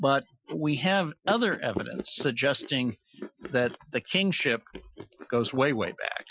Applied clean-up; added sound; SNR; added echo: classical method Wiener filter.